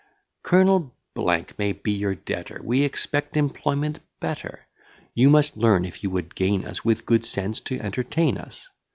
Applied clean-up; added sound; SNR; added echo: none; none; none; none.